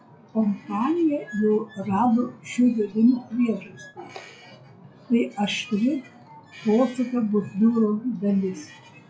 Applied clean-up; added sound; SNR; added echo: classical method log-MMSE.